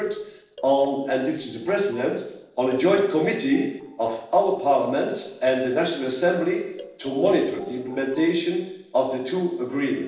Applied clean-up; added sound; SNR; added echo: neural separator model SepFormer DNS4.